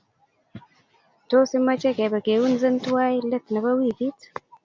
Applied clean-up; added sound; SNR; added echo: none; none; none; none.